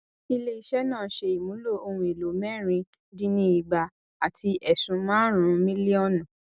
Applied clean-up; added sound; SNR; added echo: none; none; none; none.